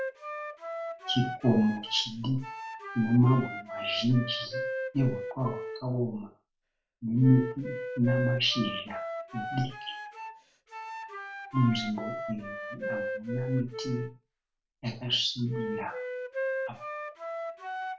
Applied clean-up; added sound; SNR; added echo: none; Wind instrument, woodwind instrument; 7 dB; reverberation time 0.3 s.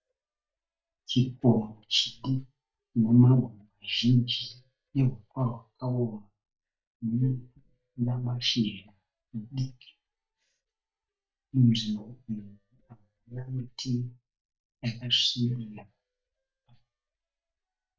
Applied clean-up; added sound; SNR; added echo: neural mask model DeepFilterNet 3.